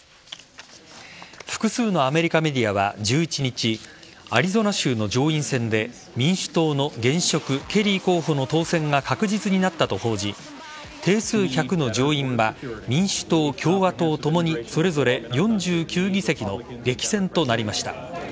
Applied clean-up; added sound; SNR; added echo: none; none; none; none.